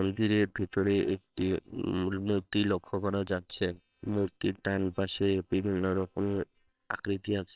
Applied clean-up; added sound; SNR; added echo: neural separator model SepFormer WHAMR!.